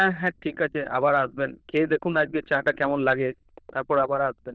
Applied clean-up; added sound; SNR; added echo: neural diffusion model UNIVERSE++.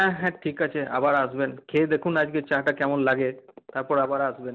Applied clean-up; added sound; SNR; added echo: none; none; none; none.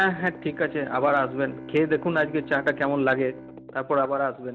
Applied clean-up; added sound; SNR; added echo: none; Bowed string instrument; 16 dB; none.